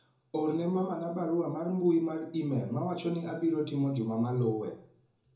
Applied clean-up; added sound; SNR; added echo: none; none; none; reverberation time 0.6 s.